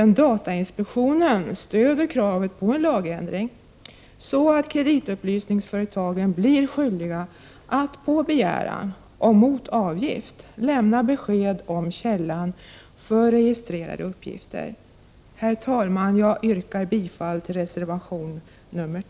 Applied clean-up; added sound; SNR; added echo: none; none; none; none.